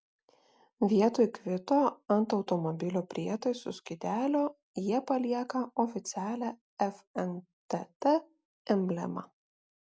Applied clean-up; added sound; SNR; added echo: none; none; none; none.